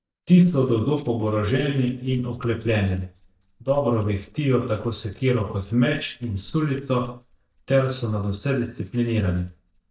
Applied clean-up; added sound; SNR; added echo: neural mask model DeepFilterNet 3.